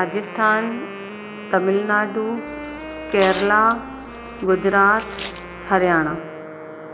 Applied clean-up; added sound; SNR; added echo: none; Wind instrument, woodwind instrument + Tearing; 12 dB; none.